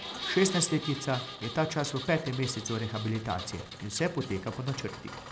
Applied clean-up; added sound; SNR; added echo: none; Engine; 10 dB; none.